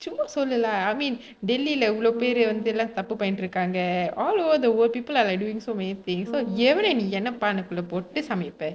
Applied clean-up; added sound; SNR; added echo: neural separator model SepFormer DNS4.